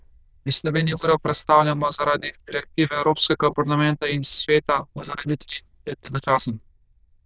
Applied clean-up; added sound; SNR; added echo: neural diffusion model UNIVERSE++.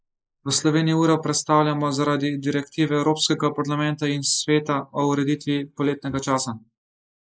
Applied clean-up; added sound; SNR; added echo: neural mask model Resemble Enhance denoiser.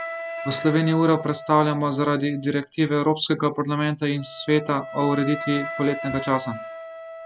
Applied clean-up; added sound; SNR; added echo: none; Wind instrument, woodwind instrument; 12 dB; none.